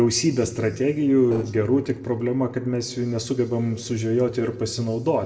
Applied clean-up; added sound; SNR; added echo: neural separator model SepFormer DNS4.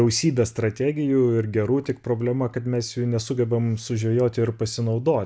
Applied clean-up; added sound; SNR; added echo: none; none; none; none.